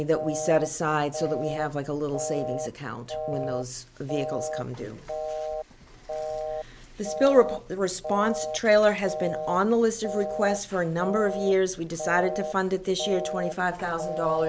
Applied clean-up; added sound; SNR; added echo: none; Telephone; 7 dB; none.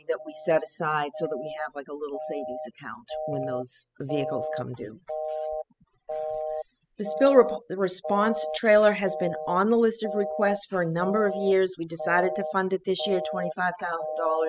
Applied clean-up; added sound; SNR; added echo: classical method spectral subtraction.